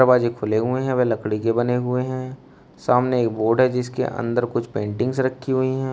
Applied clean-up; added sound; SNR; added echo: none; none; none; none.